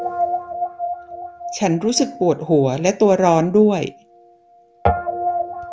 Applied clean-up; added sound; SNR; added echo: none; Guitar; 6 dB; none.